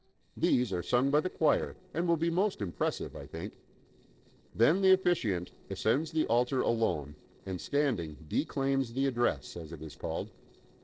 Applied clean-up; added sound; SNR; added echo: neural separator model SepFormer DNS4.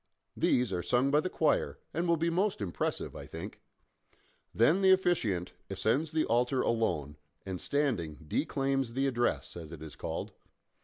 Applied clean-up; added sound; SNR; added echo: none; none; none; none.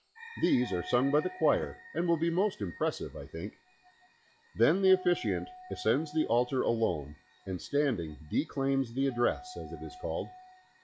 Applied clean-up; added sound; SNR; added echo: classical method log-MMSE.